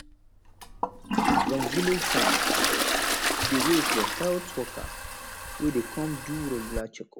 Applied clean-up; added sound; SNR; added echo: none; Toilet flush; -3 dB; none.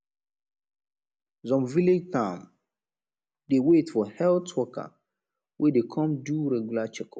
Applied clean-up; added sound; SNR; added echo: none; none; none; none.